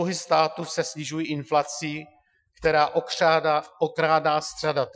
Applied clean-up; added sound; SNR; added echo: classical method Wiener filter.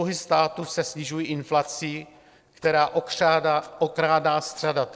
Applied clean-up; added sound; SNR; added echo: neural separator model SepFormer DNS4.